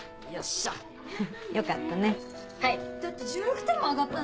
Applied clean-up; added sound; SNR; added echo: none; none; none; none.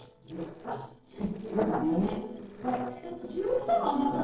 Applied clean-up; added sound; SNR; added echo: neural separator model SepFormer DNS4.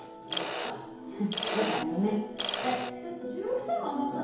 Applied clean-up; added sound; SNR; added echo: none; Mechanisms; 1 dB; reverberation time 2.2 s.